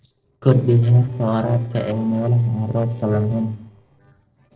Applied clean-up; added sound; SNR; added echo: neural separator model SepFormer DNS4.